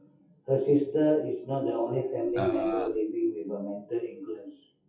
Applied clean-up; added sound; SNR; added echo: classical method WPE with log-MMSE.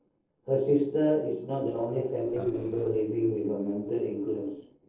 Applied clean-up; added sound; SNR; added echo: neural separator model SepFormer DNS4.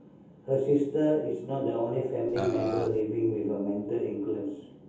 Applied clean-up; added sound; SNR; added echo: none; Burping, eructation; 7 dB; reverberation time 0.7 s.